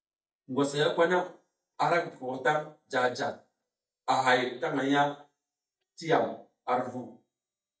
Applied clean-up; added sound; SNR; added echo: neural mask model DeepFilterNet 3.